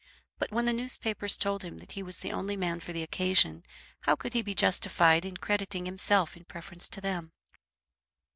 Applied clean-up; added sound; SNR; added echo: none; none; none; none.